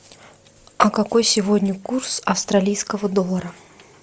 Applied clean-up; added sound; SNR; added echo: none; none; none; none.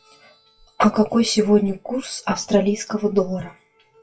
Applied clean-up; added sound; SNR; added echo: classical method WPE with log-MMSE.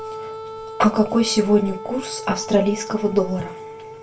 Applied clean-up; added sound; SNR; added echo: none; Wind instrument, woodwind instrument; 12 dB; reverberation time 0.2 s.